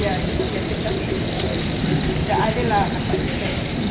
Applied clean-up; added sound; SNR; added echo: none; Cricket; -4 dB; none.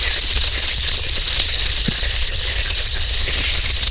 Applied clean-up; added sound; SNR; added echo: neural diffusion model UNIVERSE++.